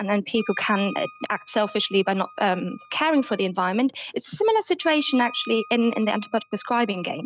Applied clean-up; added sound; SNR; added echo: neural mask model RNNoise.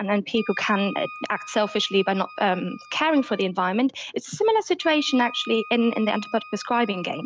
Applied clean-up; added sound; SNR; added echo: none; Wind instrument, woodwind instrument; 17 dB; none.